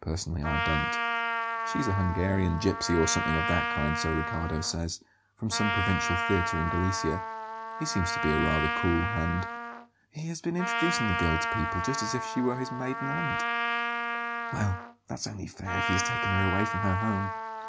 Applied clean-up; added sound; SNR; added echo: none; Trumpet; 1 dB; none.